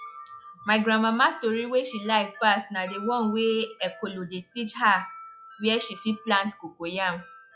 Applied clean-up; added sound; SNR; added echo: classical method log-MMSE.